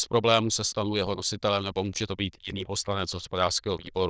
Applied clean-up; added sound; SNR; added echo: neural diffusion model UNIVERSE++.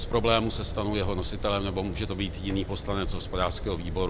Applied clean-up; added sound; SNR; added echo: none; Fire; 5 dB; none.